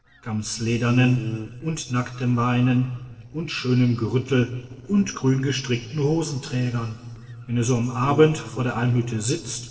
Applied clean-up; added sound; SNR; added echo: neural separator model SepFormer DNS4.